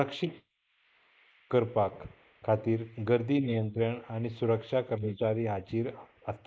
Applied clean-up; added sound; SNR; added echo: neural mask model Resemble Enhance denoiser.